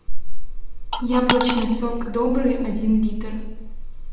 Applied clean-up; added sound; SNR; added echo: none; Coin (dropping); 5 dB; reverberation time 0.8 s.